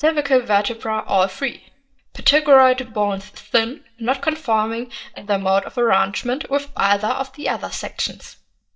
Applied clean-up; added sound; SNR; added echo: neural mask model DeepFilterNet 3.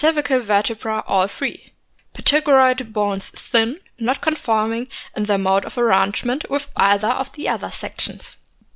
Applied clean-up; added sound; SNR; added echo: none; none; none; none.